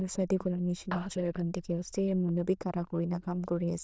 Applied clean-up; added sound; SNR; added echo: neural diffusion model UNIVERSE++.